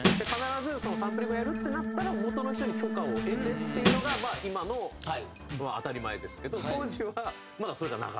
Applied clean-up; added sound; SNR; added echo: none; Shatter + Organ; 0 dB; none.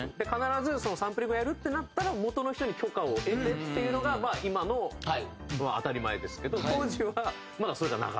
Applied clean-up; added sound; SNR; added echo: none; none; none; none.